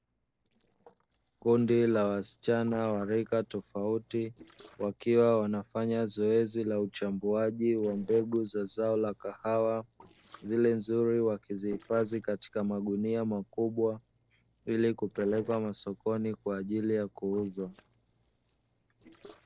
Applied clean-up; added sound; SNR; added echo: neural separator model SepFormer DNS4.